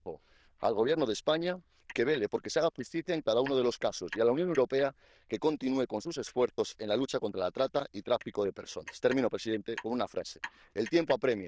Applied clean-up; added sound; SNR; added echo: neural diffusion model UNIVERSE++.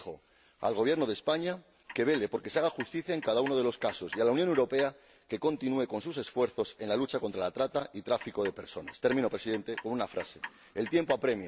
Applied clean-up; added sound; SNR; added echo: none; Clock; 15 dB; none.